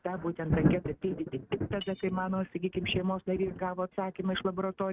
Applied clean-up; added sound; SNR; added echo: neural mask model RNNoise.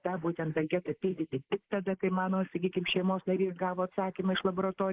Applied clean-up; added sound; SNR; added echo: neural mask model Resemble Enhance denoiser.